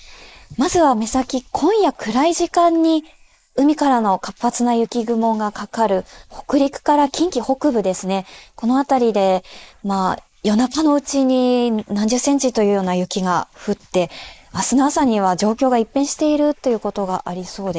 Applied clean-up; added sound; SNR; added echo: neural mask model Resemble Enhance denoiser.